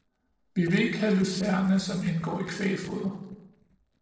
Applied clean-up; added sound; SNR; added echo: neural separator model SepFormer DNS4.